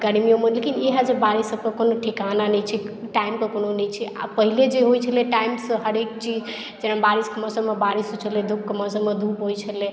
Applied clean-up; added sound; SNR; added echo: none; none; none; none.